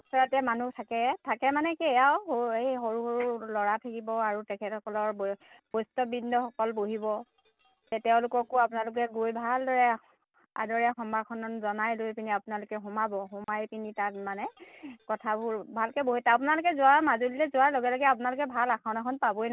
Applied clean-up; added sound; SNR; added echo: neural separator model SepFormer DNS4.